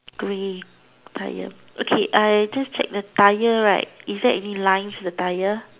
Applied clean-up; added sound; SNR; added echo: none; none; none; none.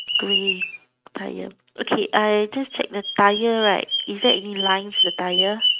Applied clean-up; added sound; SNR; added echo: neural mask model RNNoise.